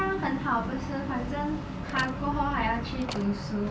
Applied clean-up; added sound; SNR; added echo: none; Slam; 16 dB; none.